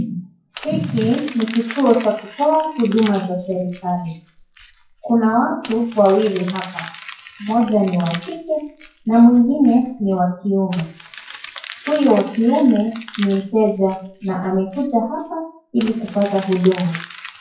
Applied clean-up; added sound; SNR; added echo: classical method WPE with log-MMSE.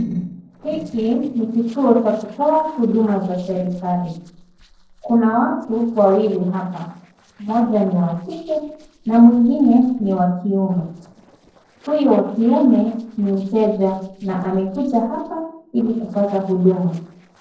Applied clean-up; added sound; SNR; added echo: neural separator model SepFormer DNS4.